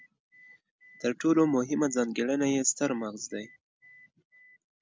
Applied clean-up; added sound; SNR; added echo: none; none; none; none.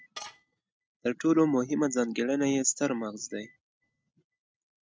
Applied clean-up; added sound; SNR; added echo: neural mask model RNNoise.